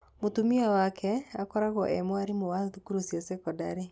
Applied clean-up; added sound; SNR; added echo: none; none; none; none.